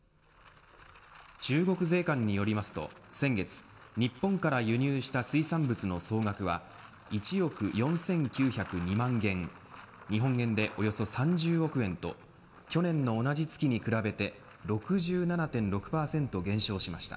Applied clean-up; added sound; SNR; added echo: none; none; none; reverberation time 2.1 s.